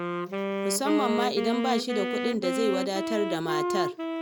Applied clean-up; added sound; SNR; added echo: none; Wind instrument, woodwind instrument; 0 dB; none.